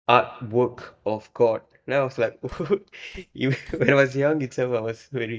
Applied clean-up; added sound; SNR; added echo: neural mask model DeepFilterNet 3.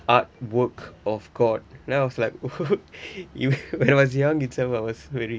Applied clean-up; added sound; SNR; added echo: none; none; none; none.